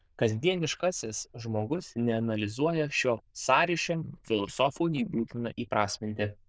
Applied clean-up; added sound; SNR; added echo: neural diffusion model UNIVERSE++.